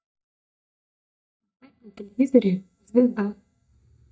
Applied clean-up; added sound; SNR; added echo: neural mask model DeepFilterNet 3.